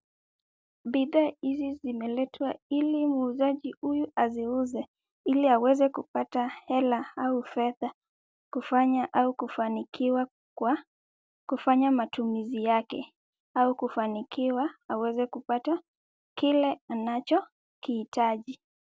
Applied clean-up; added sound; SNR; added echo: none; none; none; none.